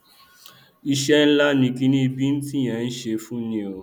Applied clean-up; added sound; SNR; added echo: none; none; none; none.